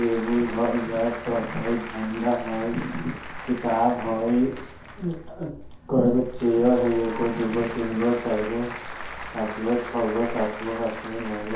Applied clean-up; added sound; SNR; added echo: none; Applause / Crowd; 11 dB; reverberation time 0.5 s.